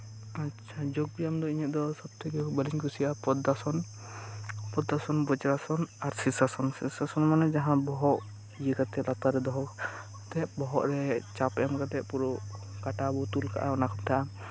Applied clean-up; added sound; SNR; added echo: none; none; none; none.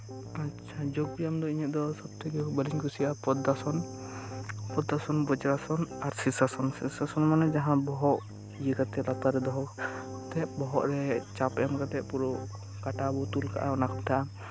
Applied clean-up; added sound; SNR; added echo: none; Piano; 15 dB; none.